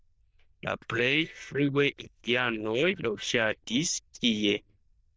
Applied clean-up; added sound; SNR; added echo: neural diffusion model UNIVERSE++.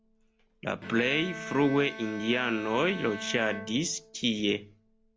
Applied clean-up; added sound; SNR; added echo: none; Bowed string instrument; 13 dB; none.